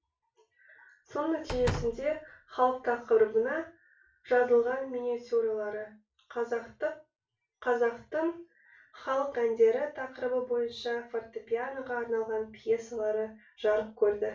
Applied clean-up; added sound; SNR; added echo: none; Slam; 9 dB; reverberation time 0.3 s.